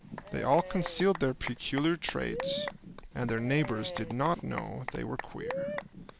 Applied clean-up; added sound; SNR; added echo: none; Applause / Cheering / Clapping; 9 dB; none.